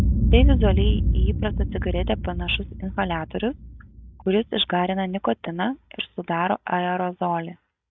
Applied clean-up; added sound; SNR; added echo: none; Boom; -1 dB; none.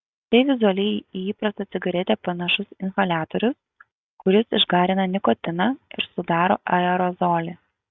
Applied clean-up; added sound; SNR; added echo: none; none; none; none.